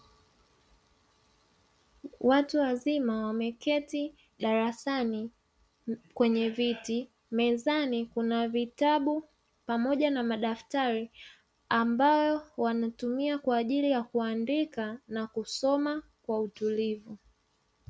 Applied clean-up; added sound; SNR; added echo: none; none; none; none.